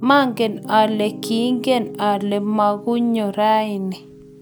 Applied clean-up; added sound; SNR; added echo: none; Piano; 15 dB; none.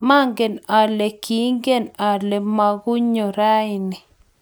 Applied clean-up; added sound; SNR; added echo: none; none; none; none.